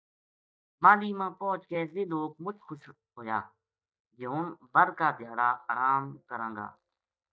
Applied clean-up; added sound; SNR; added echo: neural mask model DeepFilterNet 3.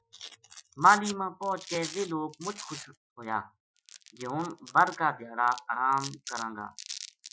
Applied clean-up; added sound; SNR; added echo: classical method Wiener filter.